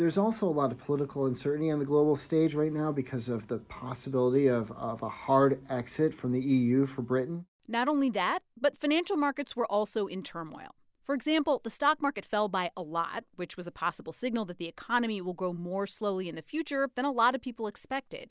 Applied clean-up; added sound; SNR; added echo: none; none; none; none.